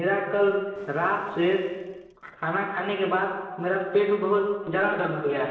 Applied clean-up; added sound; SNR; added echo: neural separator model SepFormer DNS4.